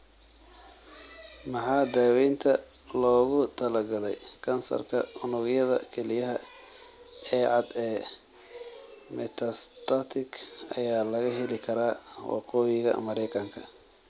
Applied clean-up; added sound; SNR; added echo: none; none; none; none.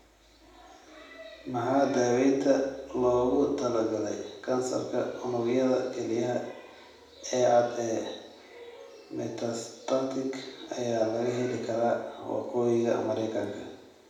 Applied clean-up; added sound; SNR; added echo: none; none; none; reverberation time 0.9 s.